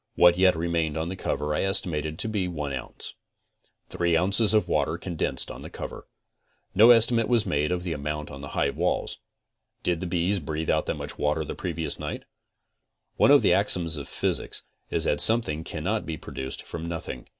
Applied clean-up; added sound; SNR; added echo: none; none; none; none.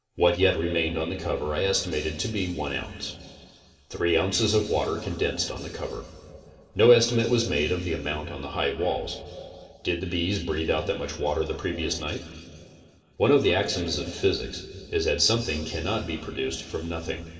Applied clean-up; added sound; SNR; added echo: none; none; none; reverberation time 2.5 s.